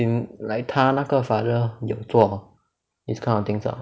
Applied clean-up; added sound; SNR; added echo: none; none; none; none.